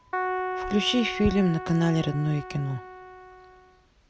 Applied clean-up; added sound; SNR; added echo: none; Keyboard (musical); 7 dB; none.